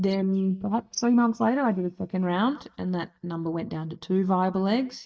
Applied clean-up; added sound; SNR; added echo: neural mask model DeepFilterNet 3.